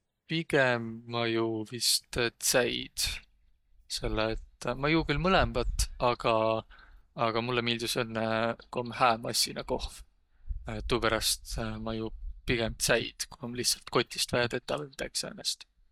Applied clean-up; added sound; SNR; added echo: neural mask model DeepFilterNet 3.